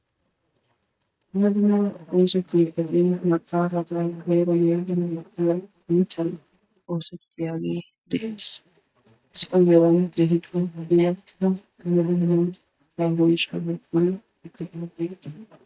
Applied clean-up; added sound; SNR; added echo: neural mask model DeepFilterNet 3.